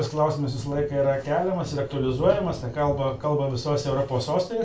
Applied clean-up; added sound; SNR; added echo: none; Thunder; 16 dB; reverberation time 0.3 s.